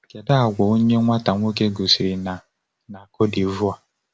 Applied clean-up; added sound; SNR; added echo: none; none; none; none.